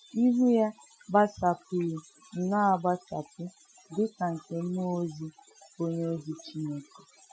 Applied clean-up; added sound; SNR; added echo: classical method Wiener filter.